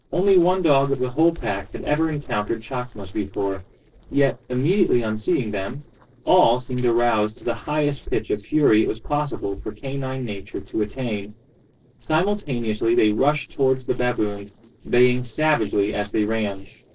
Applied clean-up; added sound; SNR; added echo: neural separator model SepFormer DNS4.